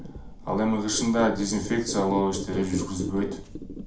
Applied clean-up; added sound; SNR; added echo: none; Squeak; 8 dB; reverberation time 0.4 s.